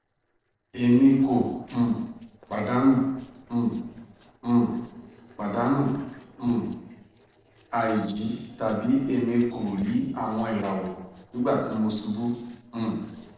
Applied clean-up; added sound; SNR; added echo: neural separator model SepFormer DNS4.